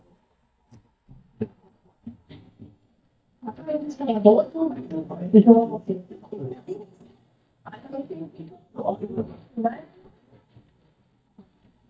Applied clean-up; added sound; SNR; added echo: neural mask model DeepFilterNet 3.